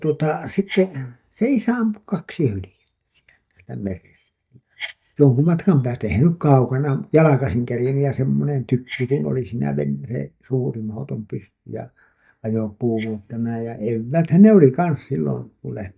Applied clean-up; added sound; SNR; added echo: neural mask model DeepFilterNet 3.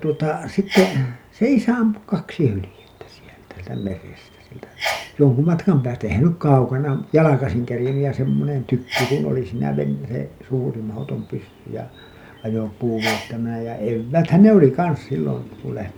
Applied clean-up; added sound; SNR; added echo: none; Sneeze; 15 dB; none.